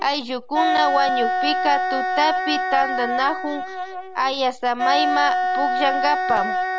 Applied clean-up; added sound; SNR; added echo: none; Wind instrument, woodwind instrument; -1 dB; none.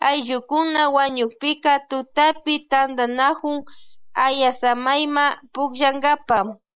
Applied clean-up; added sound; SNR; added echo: neural mask model Resemble Enhance denoiser.